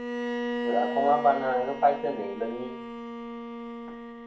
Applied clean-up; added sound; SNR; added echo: none; Bowed string instrument; 6 dB; reverberation time 0.4 s.